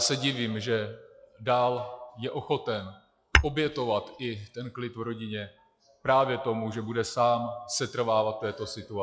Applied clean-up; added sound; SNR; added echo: classical method log-MMSE.